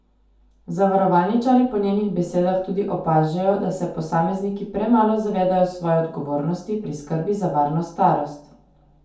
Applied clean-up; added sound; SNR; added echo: none; none; none; reverberation time 0.6 s.